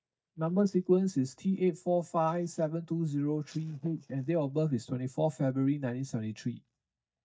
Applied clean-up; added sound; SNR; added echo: neural mask model DeepFilterNet 3.